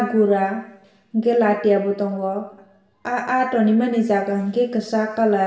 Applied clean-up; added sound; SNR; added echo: none; none; none; reverberation time 0.8 s.